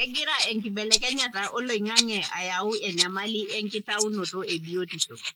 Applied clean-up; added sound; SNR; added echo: neural mask model Resemble Enhance denoiser.